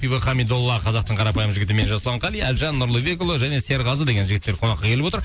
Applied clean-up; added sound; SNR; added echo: none; none; none; none.